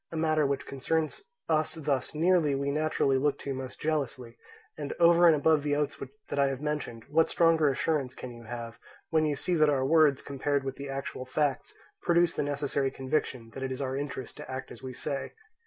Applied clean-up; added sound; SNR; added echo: none; none; none; none.